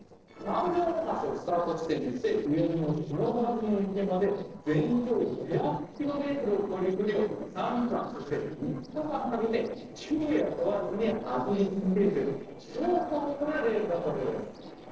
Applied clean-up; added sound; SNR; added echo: neural separator model SepFormer DNS4.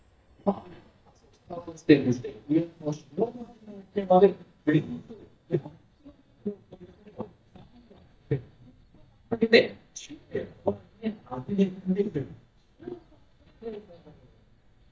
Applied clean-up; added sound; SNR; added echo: neural mask model DeepFilterNet 3.